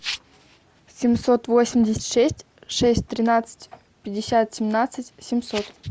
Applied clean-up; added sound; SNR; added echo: none; none; none; none.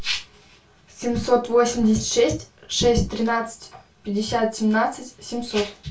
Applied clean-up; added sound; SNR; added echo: none; none; none; reverberation time 0.3 s.